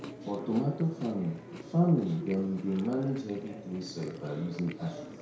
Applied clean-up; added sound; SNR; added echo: none; Chewing, mastication; 13 dB; reverberation time 0.6 s.